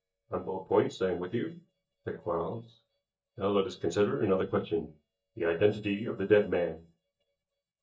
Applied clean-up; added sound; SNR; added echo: neural mask model DeepFilterNet 3.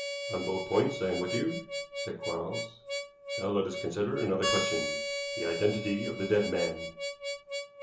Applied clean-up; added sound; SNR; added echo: none; Harmonica; 4 dB; reverberation time 0.8 s.